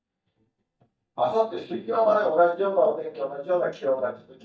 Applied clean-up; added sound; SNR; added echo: neural mask model DeepFilterNet 3.